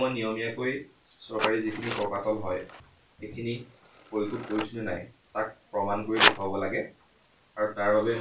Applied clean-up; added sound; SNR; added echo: none; Scissors; 3 dB; reverberation time 0.2 s.